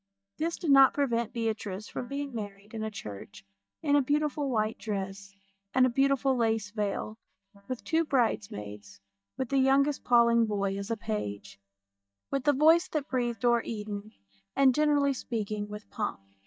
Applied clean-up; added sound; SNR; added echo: neural mask model DeepFilterNet 3.